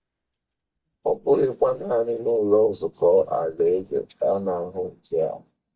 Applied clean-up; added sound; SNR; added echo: neural mask model DeepFilterNet 3.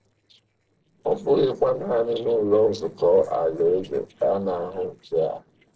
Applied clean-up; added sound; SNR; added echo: neural separator model SepFormer DNS4.